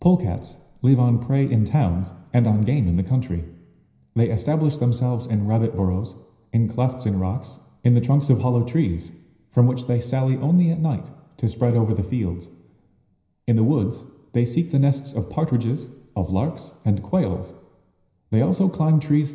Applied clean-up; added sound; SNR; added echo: none; none; none; reverberation time 0.9 s.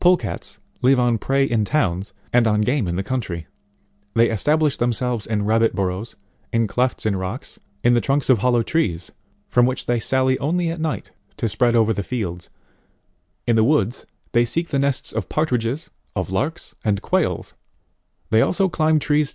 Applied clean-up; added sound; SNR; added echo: none; none; none; none.